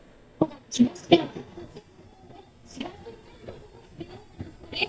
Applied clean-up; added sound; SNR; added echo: neural mask model DeepFilterNet 3.